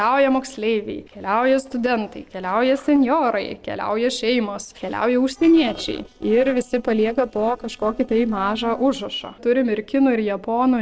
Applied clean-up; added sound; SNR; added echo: neural separator model SepFormer DNS4.